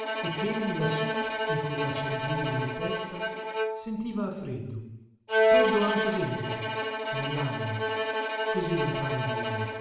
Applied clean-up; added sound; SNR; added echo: none; Bowed string instrument; -3 dB; reverberation time 0.9 s.